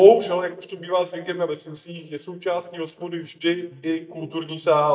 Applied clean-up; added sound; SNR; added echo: neural mask model DeepFilterNet 3.